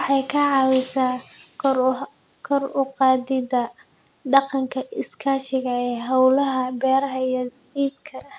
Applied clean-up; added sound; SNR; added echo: none; none; none; none.